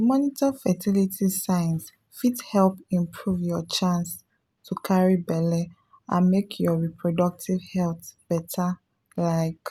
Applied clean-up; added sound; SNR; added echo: none; none; none; none.